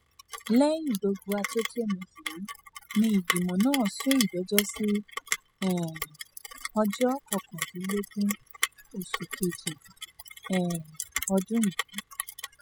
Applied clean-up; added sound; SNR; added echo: classical method spectral subtraction.